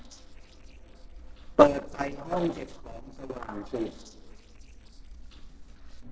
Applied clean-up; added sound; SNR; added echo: neural separator model SepFormer DNS4.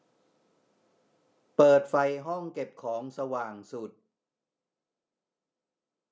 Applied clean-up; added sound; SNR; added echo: none; none; none; none.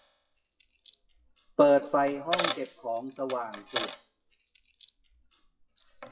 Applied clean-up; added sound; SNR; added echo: classical method WPE with log-MMSE.